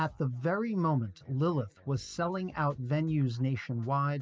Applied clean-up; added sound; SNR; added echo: none; none; none; none.